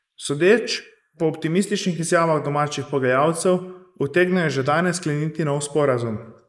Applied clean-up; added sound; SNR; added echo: neural mask model Resemble Enhance denoiser.